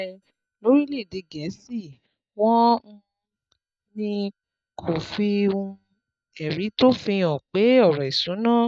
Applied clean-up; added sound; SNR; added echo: neural mask model DeepFilterNet 3.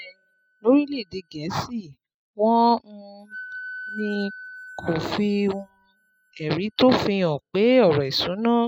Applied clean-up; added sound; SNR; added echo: classical method spectral subtraction.